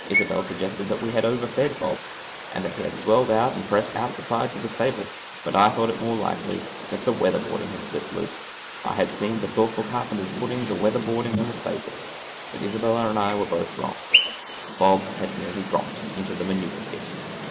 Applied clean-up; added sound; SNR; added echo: neural mask model Resemble Enhance denoiser.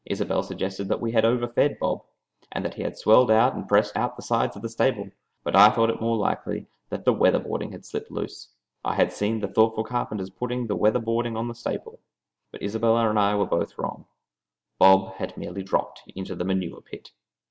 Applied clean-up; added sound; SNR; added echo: none; none; none; none.